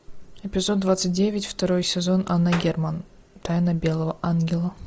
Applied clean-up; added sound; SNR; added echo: none; none; none; none.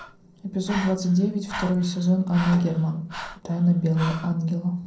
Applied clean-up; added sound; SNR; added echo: none; Breathing; 14 dB; reverberation time 0.6 s.